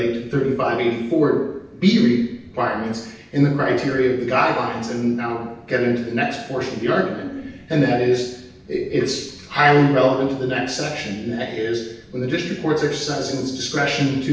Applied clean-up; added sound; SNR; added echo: none; none; none; reverberation time 0.9 s.